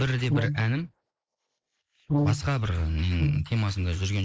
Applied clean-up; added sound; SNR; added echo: neural mask model Resemble Enhance denoiser.